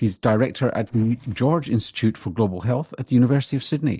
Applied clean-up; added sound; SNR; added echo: neural separator model SepFormer DNS4.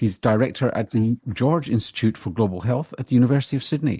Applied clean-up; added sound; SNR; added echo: neural mask model Resemble Enhance denoiser.